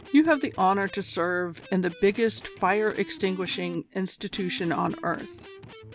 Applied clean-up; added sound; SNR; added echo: none; Electric guitar; 18 dB; none.